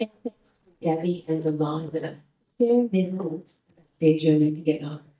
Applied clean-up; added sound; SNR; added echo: neural mask model DeepFilterNet 3.